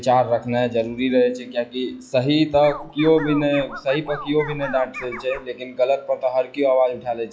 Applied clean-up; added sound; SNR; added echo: classical method log-MMSE.